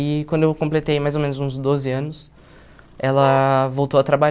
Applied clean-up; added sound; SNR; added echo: none; Vehicle horn, car horn, honking; 15 dB; none.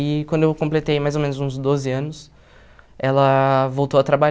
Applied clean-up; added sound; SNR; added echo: none; none; none; none.